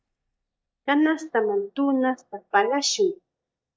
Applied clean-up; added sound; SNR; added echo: neural mask model DeepFilterNet 3.